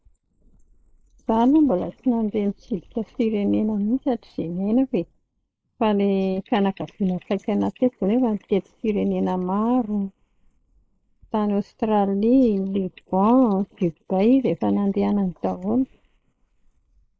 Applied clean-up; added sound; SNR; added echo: neural mask model Resemble Enhance denoiser.